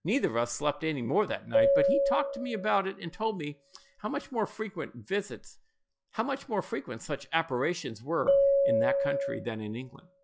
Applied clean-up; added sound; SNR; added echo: classical method log-MMSE.